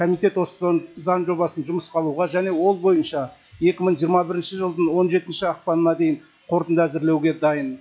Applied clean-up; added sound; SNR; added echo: classical method log-MMSE.